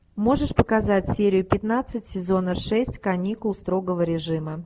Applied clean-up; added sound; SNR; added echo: none; none; none; none.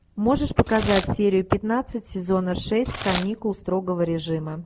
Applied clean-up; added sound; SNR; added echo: none; Packing tape, duct tape / Tearing; 13 dB; none.